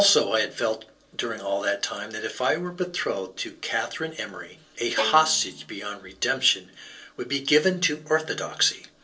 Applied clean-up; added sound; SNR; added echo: neural separator model SepFormer DNS4.